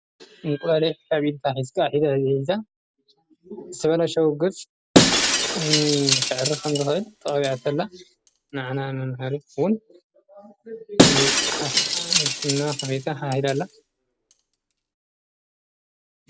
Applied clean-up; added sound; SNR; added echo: none; Shatter; -3 dB; none.